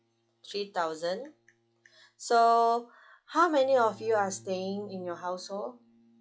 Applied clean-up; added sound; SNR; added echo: classical method log-MMSE.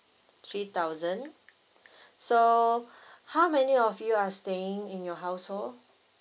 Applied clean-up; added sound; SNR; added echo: none; none; none; none.